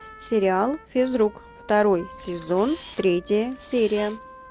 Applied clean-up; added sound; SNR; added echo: none; Camera + Trumpet; 20 dB; none.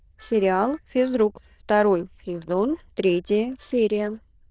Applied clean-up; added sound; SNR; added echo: neural diffusion model UNIVERSE++.